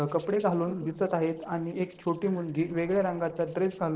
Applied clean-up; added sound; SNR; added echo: neural separator model SepFormer DNS4.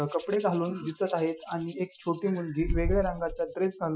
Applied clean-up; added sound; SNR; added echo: classical method Wiener filter.